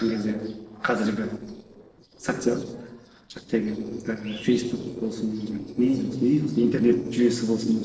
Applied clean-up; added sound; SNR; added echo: neural separator model SepFormer DNS4.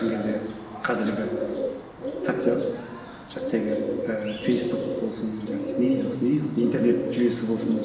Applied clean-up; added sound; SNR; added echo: none; Bird; 4 dB; reverberation time 1.6 s.